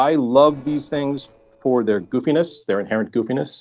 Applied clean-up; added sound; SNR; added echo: neural separator model SepFormer DNS4.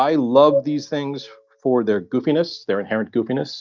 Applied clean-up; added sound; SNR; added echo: neural mask model DeepFilterNet 3.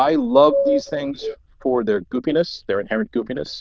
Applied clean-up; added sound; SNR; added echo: neural diffusion model UNIVERSE++.